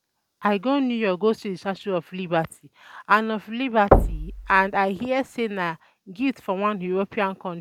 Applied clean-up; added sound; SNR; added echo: none; Knock / Wood / Percussion; 0 dB; none.